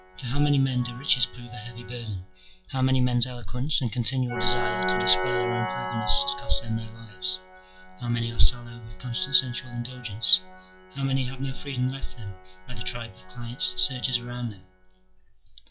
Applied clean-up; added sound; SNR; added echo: classical method log-MMSE.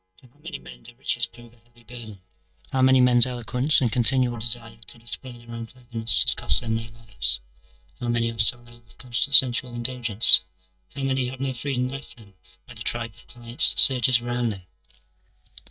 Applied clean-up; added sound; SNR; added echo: neural mask model DeepFilterNet 3.